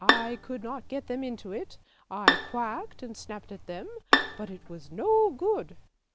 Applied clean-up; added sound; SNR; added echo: none; Bowed string instrument; -2 dB; none.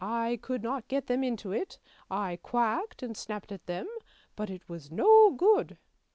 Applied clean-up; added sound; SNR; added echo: none; none; none; none.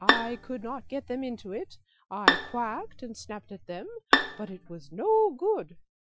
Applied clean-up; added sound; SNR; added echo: classical method Wiener filter.